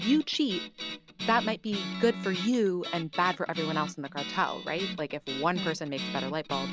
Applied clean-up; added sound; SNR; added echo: none; Guitar; 8 dB; none.